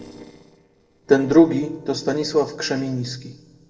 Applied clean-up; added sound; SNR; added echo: neural separator model SepFormer DNS4.